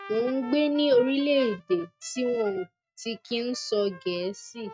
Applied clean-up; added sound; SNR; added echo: neural mask model RNNoise.